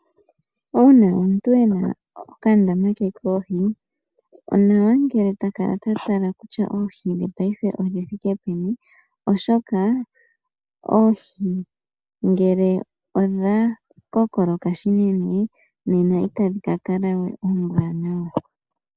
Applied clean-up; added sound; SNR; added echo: none; none; none; none.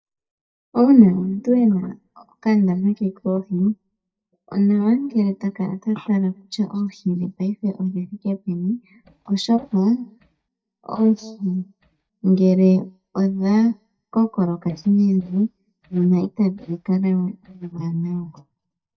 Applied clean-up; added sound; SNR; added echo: neural mask model DeepFilterNet 3.